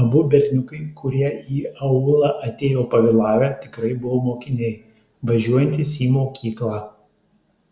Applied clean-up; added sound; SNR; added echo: none; none; none; none.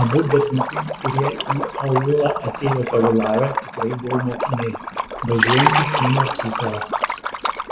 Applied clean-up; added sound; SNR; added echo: none; Liquid + Liquid; 2 dB; none.